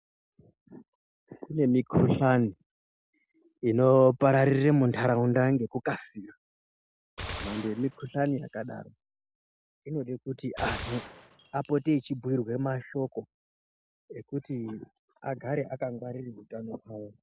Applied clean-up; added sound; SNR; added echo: none; Gunshot, gunfire; 14 dB; none.